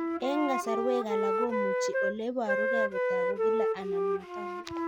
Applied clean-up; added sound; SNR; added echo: none; Wind instrument, woodwind instrument; -5 dB; none.